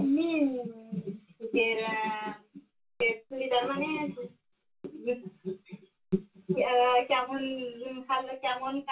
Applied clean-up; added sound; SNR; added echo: none; none; none; reverberation time 0.2 s.